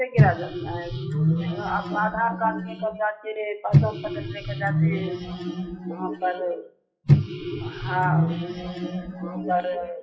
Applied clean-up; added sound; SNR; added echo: classical method WPE with log-MMSE.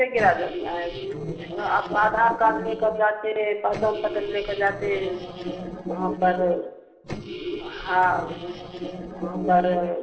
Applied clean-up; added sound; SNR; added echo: neural separator model SepFormer DNS4.